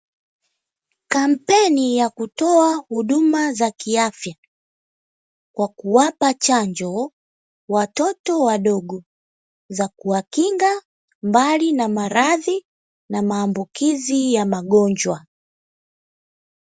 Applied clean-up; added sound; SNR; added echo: none; none; none; none.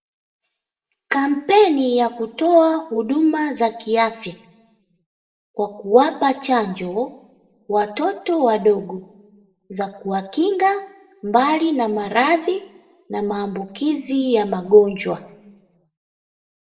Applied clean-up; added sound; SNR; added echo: none; none; none; reverberation time 0.6 s.